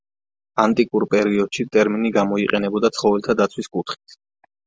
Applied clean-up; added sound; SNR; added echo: none; none; none; none.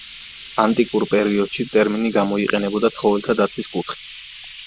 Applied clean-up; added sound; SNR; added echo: none; Frying (food); 16 dB; none.